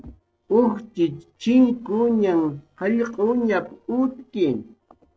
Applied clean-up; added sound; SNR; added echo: neural separator model SepFormer DNS4.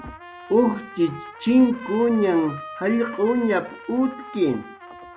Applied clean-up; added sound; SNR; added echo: none; Trumpet; 16 dB; none.